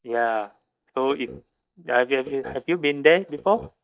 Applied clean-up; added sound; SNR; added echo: neural mask model DeepFilterNet 3.